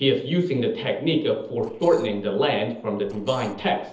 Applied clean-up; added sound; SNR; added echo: neural separator model SepFormer DNS4.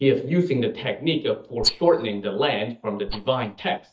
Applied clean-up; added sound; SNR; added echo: neural mask model DeepFilterNet 3.